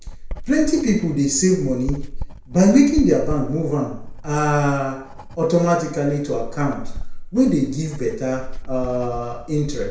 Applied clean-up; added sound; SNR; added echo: none; Writing; 9 dB; reverberation time 0.5 s.